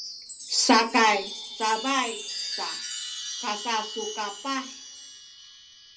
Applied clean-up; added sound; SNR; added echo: none; Chime; 9 dB; reverberation time 0.2 s.